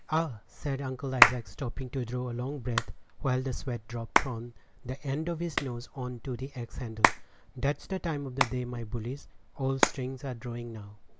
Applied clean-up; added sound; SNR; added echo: none; Hands; 1 dB; none.